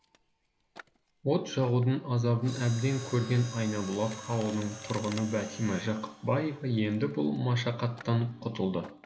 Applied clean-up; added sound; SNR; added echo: none; Mechanisms; 18 dB; none.